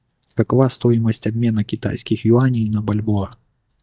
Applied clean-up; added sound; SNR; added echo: neural mask model DeepFilterNet 3.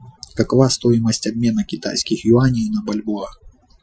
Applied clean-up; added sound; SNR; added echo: classical method Wiener filter.